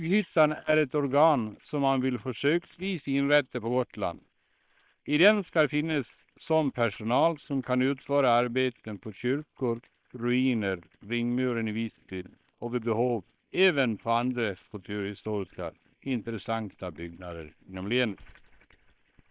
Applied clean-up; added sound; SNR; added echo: neural separator model SepFormer WHAM!.